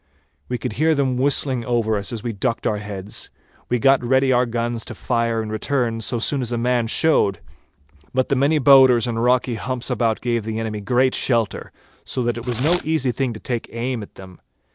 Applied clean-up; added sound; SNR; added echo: none; Packing tape, duct tape / Tearing; 13 dB; none.